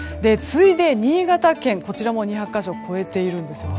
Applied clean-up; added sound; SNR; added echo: none; none; none; none.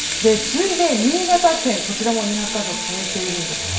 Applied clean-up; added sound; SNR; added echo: none; Sink (filling or washing) / Water tap, faucet; 4 dB; reverberation time 0.7 s.